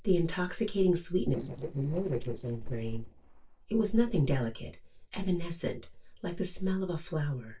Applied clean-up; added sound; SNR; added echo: neural separator model SepFormer DNS4.